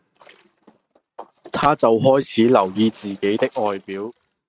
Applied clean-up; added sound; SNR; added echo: neural mask model RNNoise.